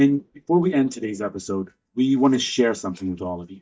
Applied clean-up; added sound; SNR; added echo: neural mask model DeepFilterNet 3.